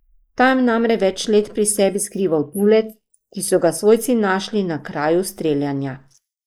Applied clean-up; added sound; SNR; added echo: neural mask model Resemble Enhance denoiser.